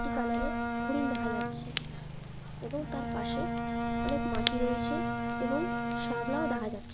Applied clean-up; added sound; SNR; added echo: none; Fire / Rain + Bowed string instrument; -4 dB; none.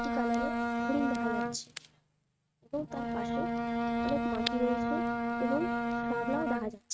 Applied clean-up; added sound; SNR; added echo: neural mask model RNNoise.